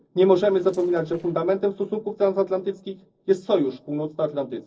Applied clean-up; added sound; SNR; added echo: neural separator model SepFormer DNS4.